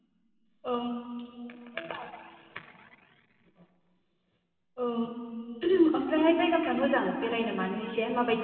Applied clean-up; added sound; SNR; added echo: none; none; none; reverberation time 2.9 s.